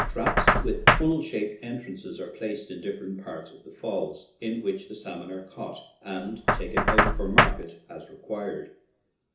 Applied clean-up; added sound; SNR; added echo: none; Knock; -4 dB; reverberation time 0.6 s.